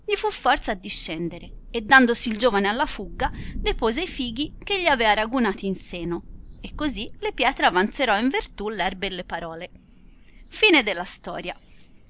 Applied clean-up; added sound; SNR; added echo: none; Thunder; 15 dB; none.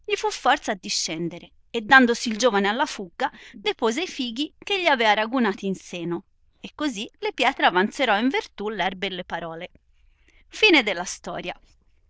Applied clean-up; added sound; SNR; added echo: neural diffusion model UNIVERSE++.